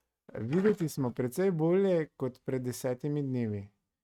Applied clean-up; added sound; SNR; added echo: neural mask model RNNoise.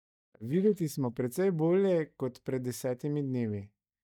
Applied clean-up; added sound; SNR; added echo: neural mask model DeepFilterNet 3.